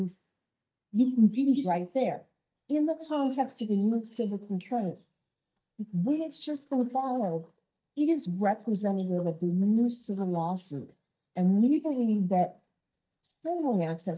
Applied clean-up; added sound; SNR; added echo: neural mask model DeepFilterNet 3.